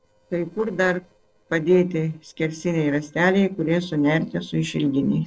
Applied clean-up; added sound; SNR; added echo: neural separator model SepFormer DNS4.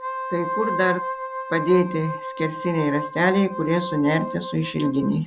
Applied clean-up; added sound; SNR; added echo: none; Wind instrument, woodwind instrument; 7 dB; none.